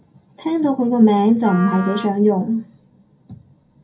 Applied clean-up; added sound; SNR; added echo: none; Wind instrument, woodwind instrument; 14 dB; reverberation time 0.2 s.